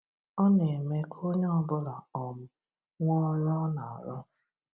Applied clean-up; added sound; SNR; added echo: none; none; none; none.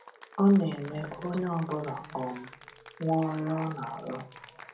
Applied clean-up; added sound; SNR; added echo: none; Applause / Cheering; 19 dB; reverberation time 0.2 s.